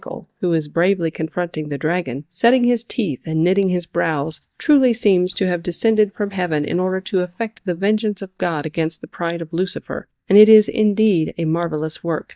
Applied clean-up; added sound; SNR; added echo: neural mask model DeepFilterNet 3.